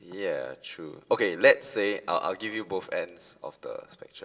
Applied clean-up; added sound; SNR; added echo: none; none; none; reverberation time 0.8 s.